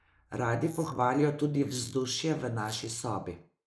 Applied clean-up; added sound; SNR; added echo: neural mask model Resemble Enhance denoiser.